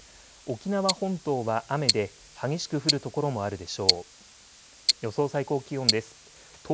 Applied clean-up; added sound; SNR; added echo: none; Tick-tock; 2 dB; none.